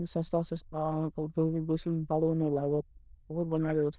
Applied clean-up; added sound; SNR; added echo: neural diffusion model UNIVERSE++.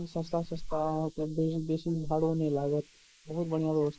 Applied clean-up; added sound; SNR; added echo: neural mask model Resemble Enhance denoiser.